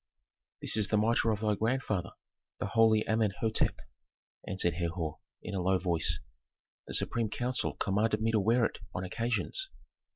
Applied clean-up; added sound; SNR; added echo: none; none; none; none.